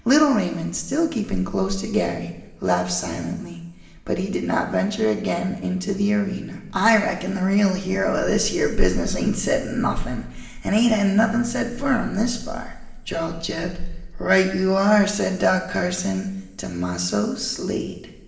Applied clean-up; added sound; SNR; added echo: none; Buzz; 12 dB; reverberation time 1.2 s.